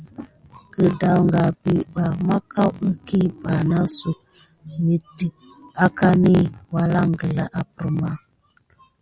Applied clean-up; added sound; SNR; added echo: none; none; none; none.